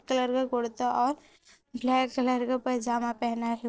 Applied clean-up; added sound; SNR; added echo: neural separator model SepFormer DNS4.